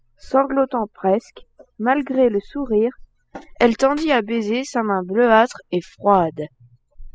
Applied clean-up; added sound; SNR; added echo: classical method spectral subtraction.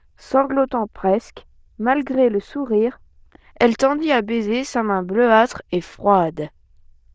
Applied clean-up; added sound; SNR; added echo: neural diffusion model UNIVERSE++.